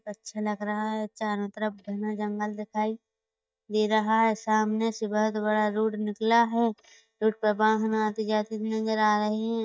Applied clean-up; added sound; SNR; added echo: neural mask model DeepFilterNet 3.